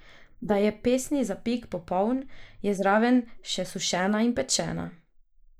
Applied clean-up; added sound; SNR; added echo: neural mask model Resemble Enhance denoiser.